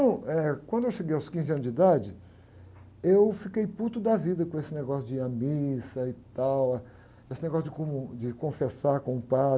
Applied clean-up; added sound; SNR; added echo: none; none; none; none.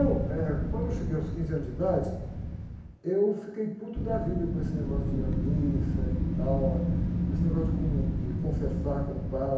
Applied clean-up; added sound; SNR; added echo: none; Wind; -2 dB; reverberation time 0.9 s.